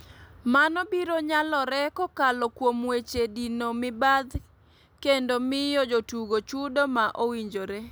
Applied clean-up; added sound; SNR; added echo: none; none; none; none.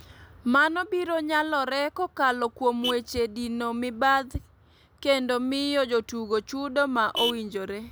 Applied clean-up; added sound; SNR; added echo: none; Vehicle horn, car horn, honking; 15 dB; none.